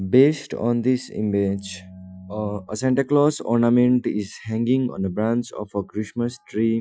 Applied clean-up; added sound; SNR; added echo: classical method Wiener filter.